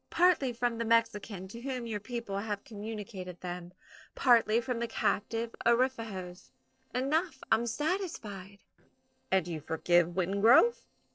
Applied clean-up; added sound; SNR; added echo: neural separator model SepFormer DNS4.